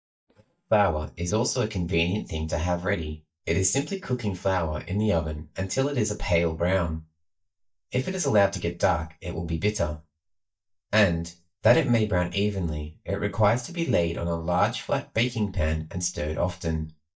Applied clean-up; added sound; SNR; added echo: neural mask model DeepFilterNet 3.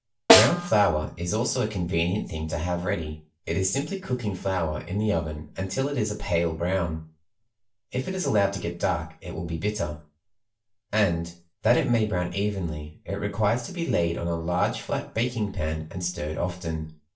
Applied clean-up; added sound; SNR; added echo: none; Snare drum; -3 dB; reverberation time 0.3 s.